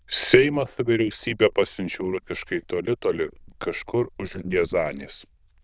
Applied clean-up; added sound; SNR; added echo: neural diffusion model UNIVERSE++.